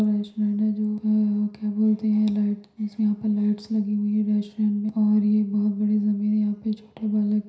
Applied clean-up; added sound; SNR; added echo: none; none; none; reverberation time 0.5 s.